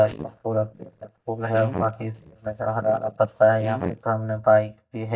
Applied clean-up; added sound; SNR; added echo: neural mask model DeepFilterNet 3.